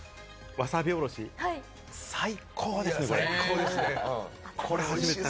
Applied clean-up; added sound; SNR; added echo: none; none; none; none.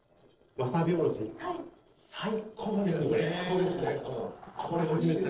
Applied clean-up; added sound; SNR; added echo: neural separator model SepFormer DNS4.